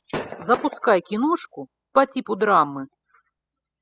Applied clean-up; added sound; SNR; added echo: classical method spectral subtraction.